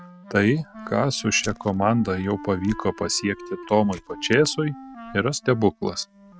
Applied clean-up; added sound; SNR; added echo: neural mask model RNNoise.